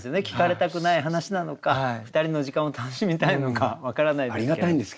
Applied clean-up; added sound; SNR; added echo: none; none; none; none.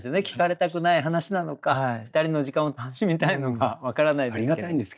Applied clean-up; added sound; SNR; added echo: neural mask model DeepFilterNet 3.